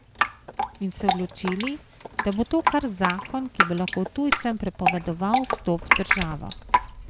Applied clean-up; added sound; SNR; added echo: none; Drip; -1 dB; none.